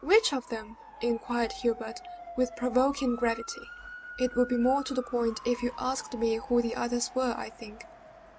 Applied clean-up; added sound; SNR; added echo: none; Motor vehicle (road) / Siren; 16 dB; none.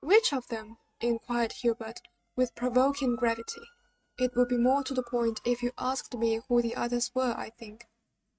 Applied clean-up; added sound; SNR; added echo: neural mask model RNNoise.